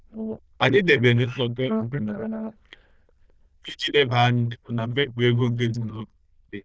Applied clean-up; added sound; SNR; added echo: neural diffusion model UNIVERSE++.